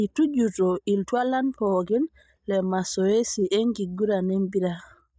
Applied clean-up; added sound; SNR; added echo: neural mask model DeepFilterNet 3.